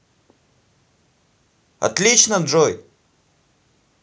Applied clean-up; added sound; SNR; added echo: none; none; none; none.